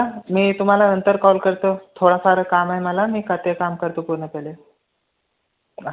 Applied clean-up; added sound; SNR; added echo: none; none; none; none.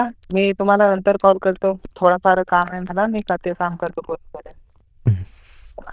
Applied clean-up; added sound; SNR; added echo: neural diffusion model UNIVERSE++.